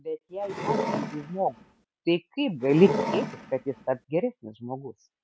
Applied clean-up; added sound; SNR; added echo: none; Wood; 4 dB; none.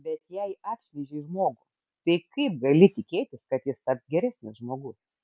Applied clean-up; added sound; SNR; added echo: none; none; none; none.